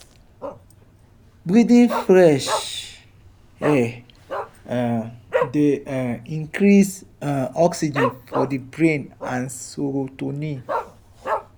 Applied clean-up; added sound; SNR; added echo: none; Dog; 10 dB; none.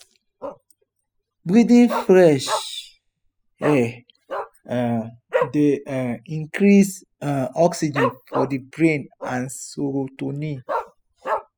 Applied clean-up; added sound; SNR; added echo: classical method spectral subtraction.